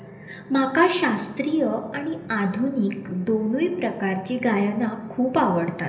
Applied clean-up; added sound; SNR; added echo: none; none; none; reverberation time 1.4 s.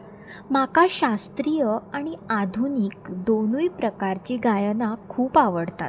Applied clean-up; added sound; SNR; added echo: none; none; none; none.